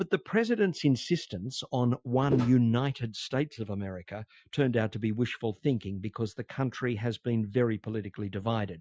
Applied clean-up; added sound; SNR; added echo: classical method Wiener filter.